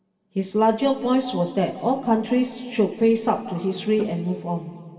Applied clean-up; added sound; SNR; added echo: none; Snare drum; 13 dB; reverberation time 2.3 s.